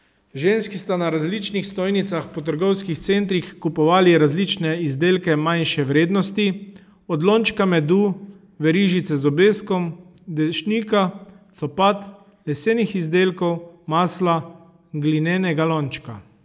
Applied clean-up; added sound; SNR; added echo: none; none; none; none.